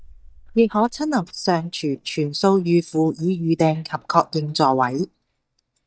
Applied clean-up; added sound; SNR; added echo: neural mask model DeepFilterNet 3.